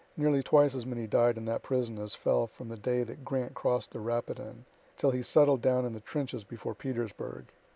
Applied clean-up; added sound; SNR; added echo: none; none; none; none.